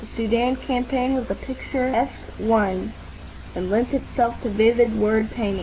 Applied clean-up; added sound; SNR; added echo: none; none; none; none.